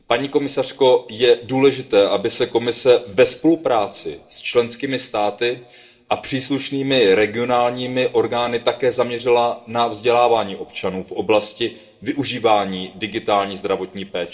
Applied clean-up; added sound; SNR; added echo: none; none; none; reverberation time 0.8 s.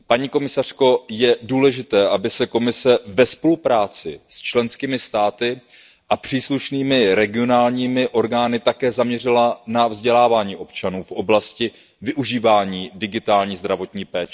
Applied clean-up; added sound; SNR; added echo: none; none; none; none.